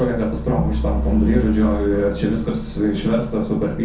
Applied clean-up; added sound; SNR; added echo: none; Truck; 6 dB; reverberation time 0.5 s.